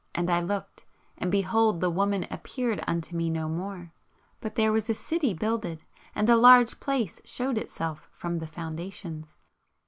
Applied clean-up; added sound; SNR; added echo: none; none; none; none.